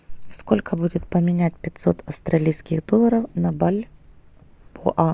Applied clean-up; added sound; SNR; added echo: none; none; none; none.